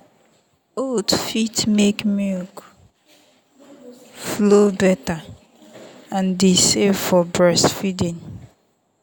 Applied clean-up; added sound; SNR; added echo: none; none; none; none.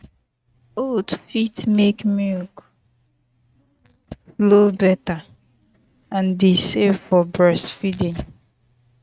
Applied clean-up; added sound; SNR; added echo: neural mask model RNNoise.